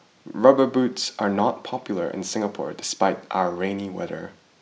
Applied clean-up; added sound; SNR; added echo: none; none; none; none.